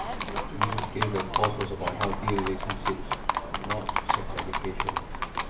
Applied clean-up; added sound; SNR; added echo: none; Livestock, farm animals, working animals; -2 dB; reverberation time 0.2 s.